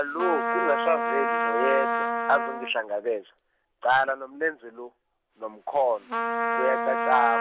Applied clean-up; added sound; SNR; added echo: none; Trumpet; 1 dB; none.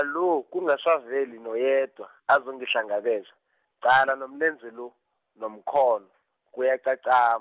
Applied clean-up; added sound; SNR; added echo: none; none; none; none.